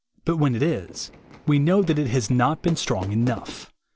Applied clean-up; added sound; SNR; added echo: none; Fireworks; 17 dB; none.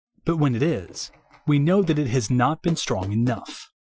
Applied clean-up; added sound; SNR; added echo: classical method Wiener filter.